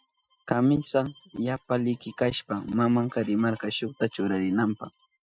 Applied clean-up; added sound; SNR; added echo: classical method Wiener filter.